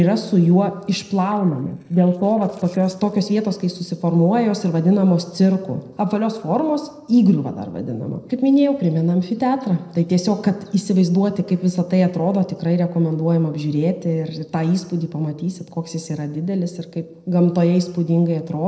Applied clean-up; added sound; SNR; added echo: neural separator model SepFormer DNS4.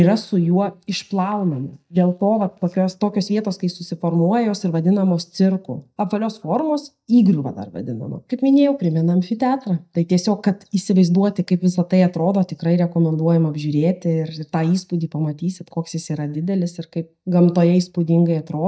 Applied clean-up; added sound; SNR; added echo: neural mask model DeepFilterNet 3.